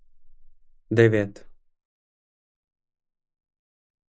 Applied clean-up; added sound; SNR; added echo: neural mask model Resemble Enhance denoiser.